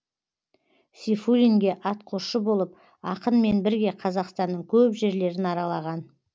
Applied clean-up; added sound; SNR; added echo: none; none; none; none.